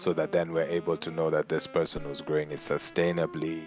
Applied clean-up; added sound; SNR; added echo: none; Wind instrument, woodwind instrument + Crackle; 16 dB; none.